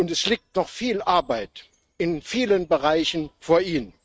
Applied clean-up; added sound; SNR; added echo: neural mask model RNNoise.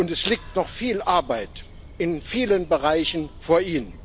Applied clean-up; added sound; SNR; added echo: none; Bird; 17 dB; none.